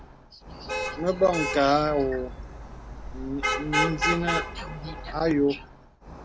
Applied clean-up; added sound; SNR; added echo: none; Traffic noise, roadway noise / Vehicle horn, car horn, honking; 4 dB; none.